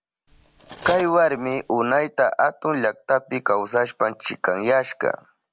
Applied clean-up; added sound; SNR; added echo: none; Cutlery, silverware; 13 dB; none.